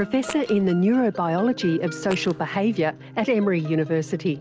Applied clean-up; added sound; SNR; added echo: none; Fart; 16 dB; none.